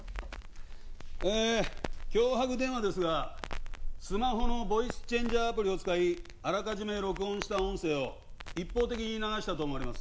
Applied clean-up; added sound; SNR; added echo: none; Crackle; 4 dB; none.